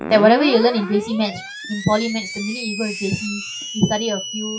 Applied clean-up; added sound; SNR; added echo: classical method WPE with log-MMSE.